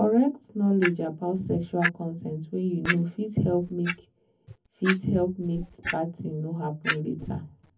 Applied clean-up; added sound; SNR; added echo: none; Clock; 8 dB; reverberation time 0.3 s.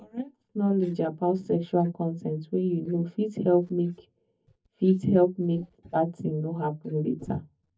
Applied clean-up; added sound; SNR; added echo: neural mask model DeepFilterNet 3.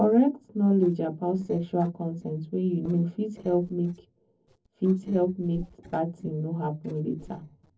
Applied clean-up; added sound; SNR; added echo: neural separator model SepFormer DNS4.